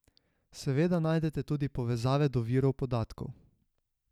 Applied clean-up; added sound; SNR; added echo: none; none; none; none.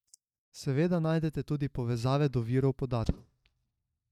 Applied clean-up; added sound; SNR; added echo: neural mask model DeepFilterNet 3.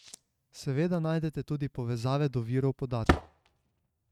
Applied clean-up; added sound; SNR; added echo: neural mask model RNNoise.